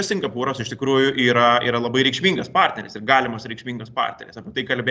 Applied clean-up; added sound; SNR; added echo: none; none; none; none.